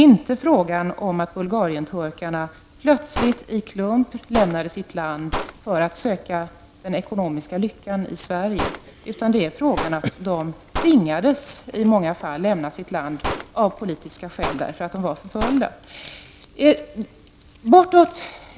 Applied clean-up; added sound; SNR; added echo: none; Gunshot, gunfire; 11 dB; none.